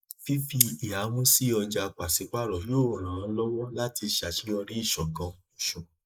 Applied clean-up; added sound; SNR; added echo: neural mask model Resemble Enhance denoiser.